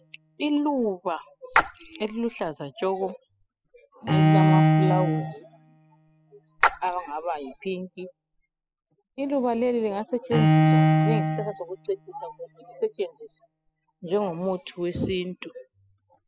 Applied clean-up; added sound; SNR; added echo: classical method spectral subtraction.